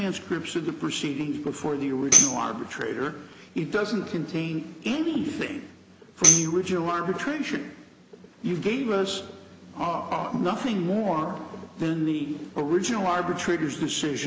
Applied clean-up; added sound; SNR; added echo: none; Tambourine; -3 dB; none.